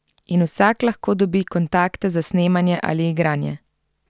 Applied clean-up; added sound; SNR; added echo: none; none; none; none.